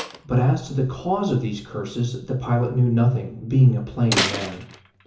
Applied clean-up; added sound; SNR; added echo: none; Slam; 11 dB; reverberation time 0.7 s.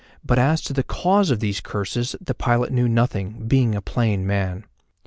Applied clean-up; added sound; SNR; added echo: none; none; none; none.